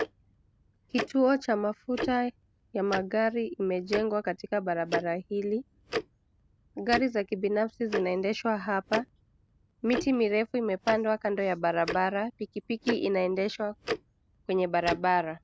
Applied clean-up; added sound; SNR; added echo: none; Tick-tock; 10 dB; none.